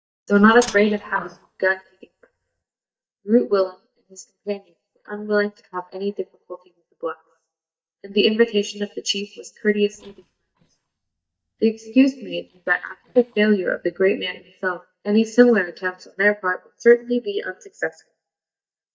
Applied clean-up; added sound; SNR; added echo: neural mask model DeepFilterNet 3.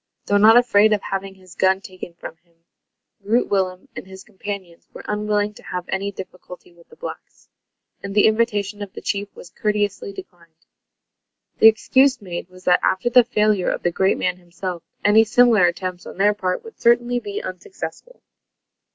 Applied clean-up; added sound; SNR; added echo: none; none; none; none.